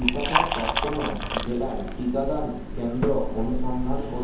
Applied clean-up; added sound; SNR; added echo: none; Liquid; -1 dB; reverberation time 0.8 s.